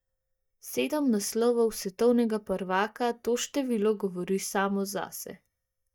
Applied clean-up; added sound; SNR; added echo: neural mask model DeepFilterNet 3.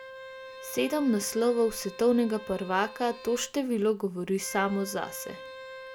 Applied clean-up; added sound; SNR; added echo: none; Bowed string instrument; 15 dB; none.